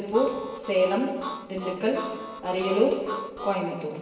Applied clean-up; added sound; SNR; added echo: none; Harmonica; 11 dB; reverberation time 1.3 s.